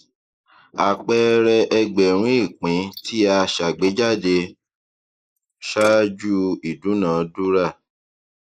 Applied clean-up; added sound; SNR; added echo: neural mask model Resemble Enhance denoiser.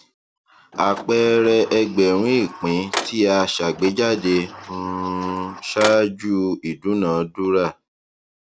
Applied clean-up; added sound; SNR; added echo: none; Sliding door; 12 dB; none.